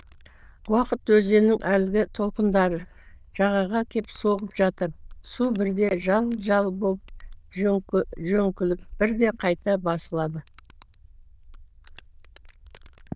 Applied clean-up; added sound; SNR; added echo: neural diffusion model UNIVERSE++.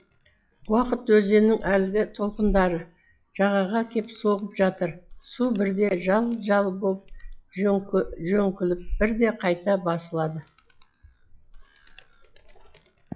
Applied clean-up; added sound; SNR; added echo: classical method log-MMSE.